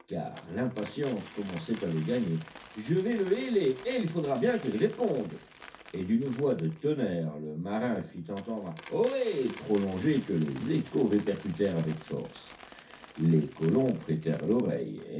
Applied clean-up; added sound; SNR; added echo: none; Coin (dropping); 19 dB; reverberation time 0.3 s.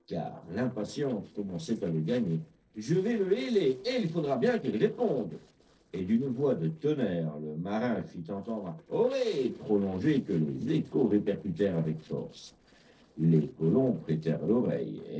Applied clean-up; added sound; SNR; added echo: neural separator model SepFormer DNS4.